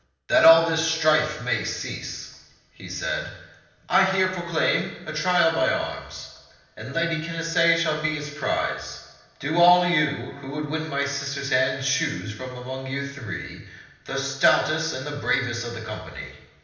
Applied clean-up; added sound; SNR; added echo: none; none; none; reverberation time 0.9 s.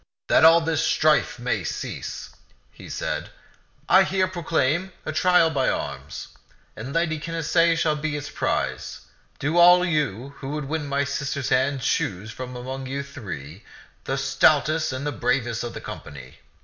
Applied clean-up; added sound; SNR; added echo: none; none; none; none.